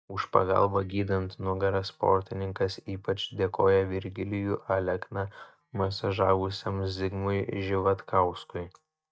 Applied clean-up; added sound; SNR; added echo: neural mask model DeepFilterNet 3.